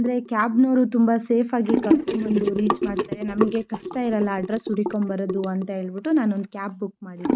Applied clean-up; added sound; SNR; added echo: neural mask model RNNoise.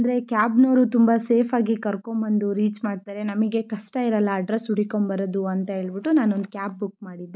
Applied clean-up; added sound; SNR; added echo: none; none; none; none.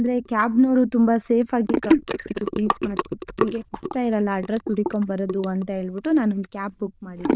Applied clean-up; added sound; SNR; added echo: neural diffusion model UNIVERSE++.